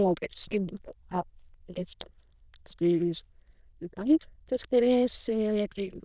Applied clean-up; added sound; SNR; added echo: neural diffusion model UNIVERSE++.